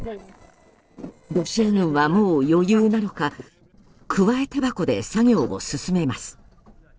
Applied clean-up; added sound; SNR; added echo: neural separator model SepFormer DNS4.